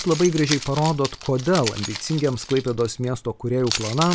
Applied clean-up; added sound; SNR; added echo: none; Keys jangling; 10 dB; none.